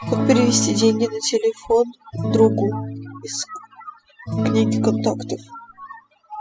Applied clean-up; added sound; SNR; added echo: classical method spectral subtraction.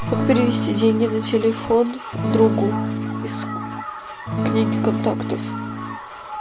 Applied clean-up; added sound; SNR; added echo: none; Acoustic guitar / Strum; 2 dB; none.